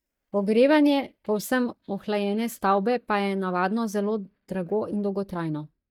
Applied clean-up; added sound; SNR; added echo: neural mask model DeepFilterNet 3.